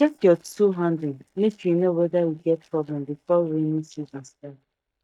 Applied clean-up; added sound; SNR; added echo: neural mask model DeepFilterNet 3.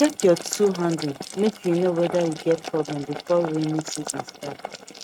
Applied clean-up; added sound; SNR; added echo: neural mask model RNNoise.